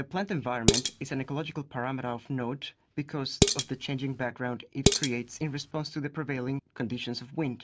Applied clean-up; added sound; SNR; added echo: none; Dishes, pots, and pans; -5 dB; none.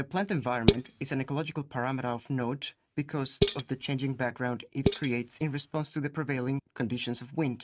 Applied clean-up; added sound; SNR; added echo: neural mask model RNNoise.